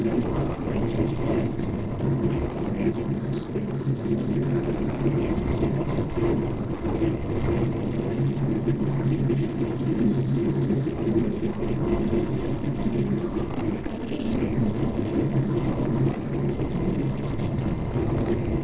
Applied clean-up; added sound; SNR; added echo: neural separator model SepFormer DNS4.